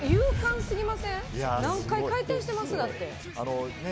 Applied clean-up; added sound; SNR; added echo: none; Boom; 5 dB; none.